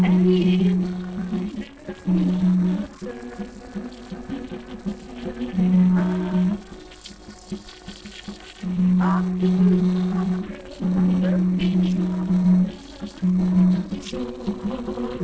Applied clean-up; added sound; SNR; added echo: neural separator model SepFormer DNS4.